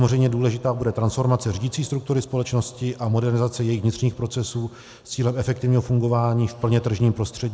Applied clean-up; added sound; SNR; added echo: none; none; none; none.